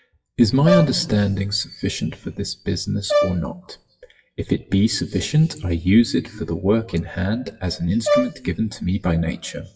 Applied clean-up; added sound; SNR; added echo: classical method WPE with log-MMSE.